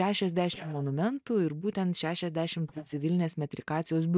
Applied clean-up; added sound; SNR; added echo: neural mask model DeepFilterNet 3.